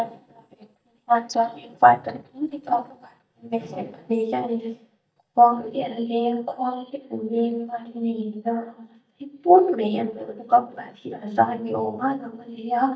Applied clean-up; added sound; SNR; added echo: neural mask model DeepFilterNet 3.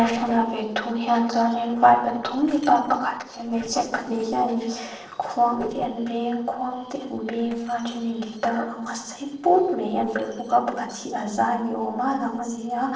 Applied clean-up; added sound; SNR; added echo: neural separator model SepFormer DNS4.